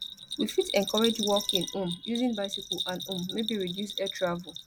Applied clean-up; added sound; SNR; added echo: none; Bell; 5 dB; none.